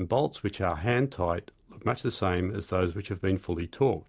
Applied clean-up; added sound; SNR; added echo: none; none; none; none.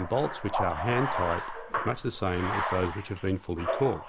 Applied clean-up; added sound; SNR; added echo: none; Bathtub (filling or washing); 3 dB; none.